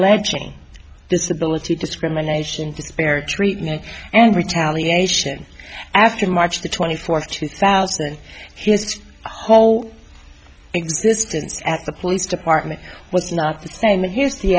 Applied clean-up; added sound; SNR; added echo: none; none; none; none.